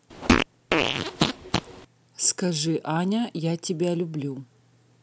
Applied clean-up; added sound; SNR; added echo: none; Fart; -4 dB; none.